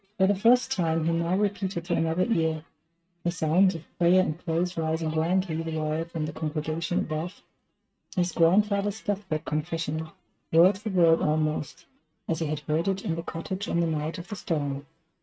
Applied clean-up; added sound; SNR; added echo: neural mask model RNNoise.